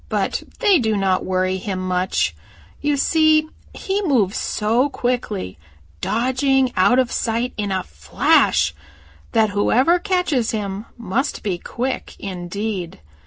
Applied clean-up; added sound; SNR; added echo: none; none; none; none.